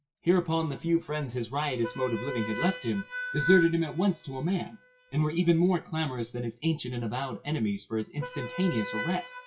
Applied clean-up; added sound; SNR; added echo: classical method WPE with log-MMSE.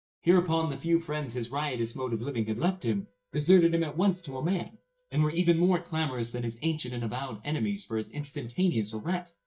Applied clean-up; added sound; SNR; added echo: neural mask model DeepFilterNet 3.